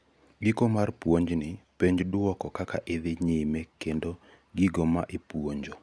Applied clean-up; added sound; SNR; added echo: none; none; none; none.